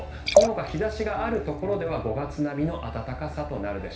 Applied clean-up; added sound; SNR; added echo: none; Liquid; -2 dB; reverberation time 0.5 s.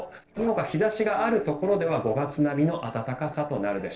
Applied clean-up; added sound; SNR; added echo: neural separator model SepFormer DNS4.